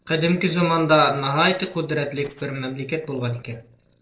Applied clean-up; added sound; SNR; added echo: neural separator model SepFormer DNS4.